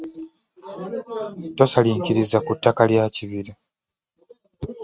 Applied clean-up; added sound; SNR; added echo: neural mask model RNNoise.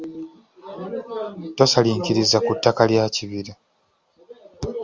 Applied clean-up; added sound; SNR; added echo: none; none; none; none.